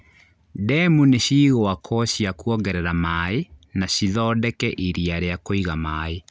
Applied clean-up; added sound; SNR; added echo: none; none; none; none.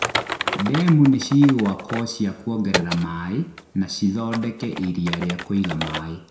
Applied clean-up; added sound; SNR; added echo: none; Typing; 8 dB; reverberation time 0.5 s.